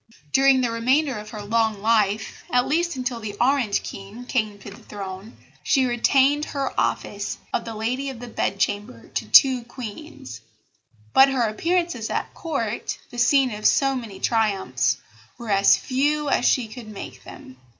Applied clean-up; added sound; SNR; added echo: none; none; none; none.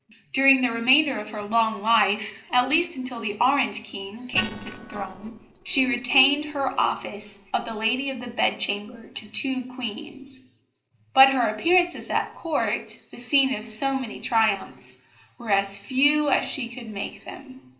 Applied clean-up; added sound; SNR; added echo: neural separator model SepFormer DNS4.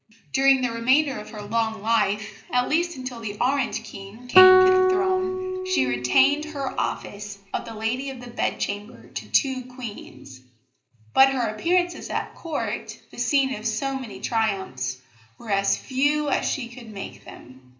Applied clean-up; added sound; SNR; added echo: none; Guitar; -4 dB; reverberation time 0.5 s.